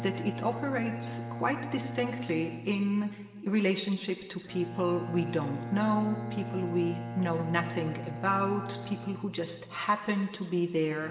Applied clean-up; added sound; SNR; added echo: none; Bowed string instrument; 9 dB; reverberation time 1.7 s.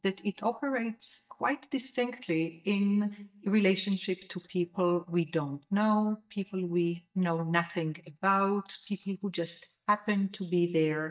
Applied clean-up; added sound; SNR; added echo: neural mask model DeepFilterNet 3.